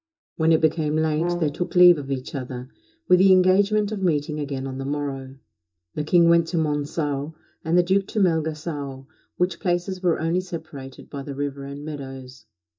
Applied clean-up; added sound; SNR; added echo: neural mask model DeepFilterNet 3.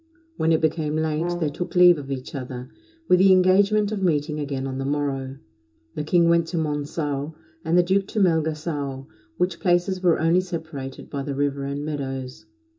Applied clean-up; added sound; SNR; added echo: none; Brass instrument; 9 dB; reverberation time 0.2 s.